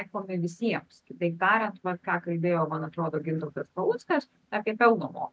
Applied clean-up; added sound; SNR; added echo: none; none; none; none.